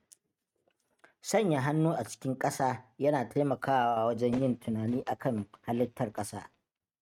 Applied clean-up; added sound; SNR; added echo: neural mask model RNNoise.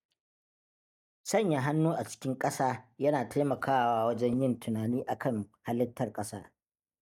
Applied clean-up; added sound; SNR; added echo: neural mask model DeepFilterNet 3.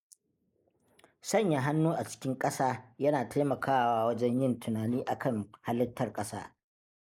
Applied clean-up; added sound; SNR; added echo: neural mask model Resemble Enhance denoiser.